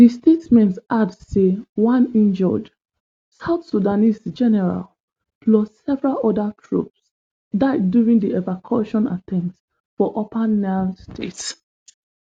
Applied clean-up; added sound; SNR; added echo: none; none; none; none.